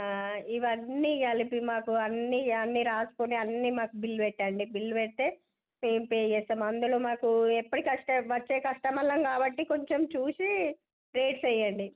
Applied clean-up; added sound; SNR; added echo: none; none; none; none.